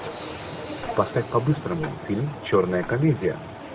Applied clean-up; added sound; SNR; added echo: none; Tick-tock + Gong; 17 dB; none.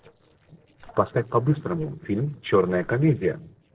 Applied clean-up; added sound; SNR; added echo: neural separator model SepFormer DNS4.